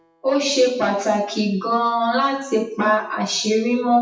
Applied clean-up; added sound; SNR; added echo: classical method WPE with log-MMSE.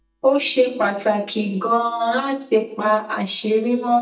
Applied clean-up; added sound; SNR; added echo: neural mask model DeepFilterNet 3.